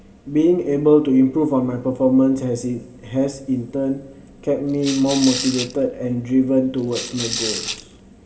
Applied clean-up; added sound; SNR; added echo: none; Rattle / Rattle (instrument); 8 dB; reverberation time 2.1 s.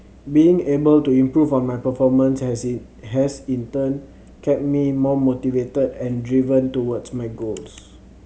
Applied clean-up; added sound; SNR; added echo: none; none; none; none.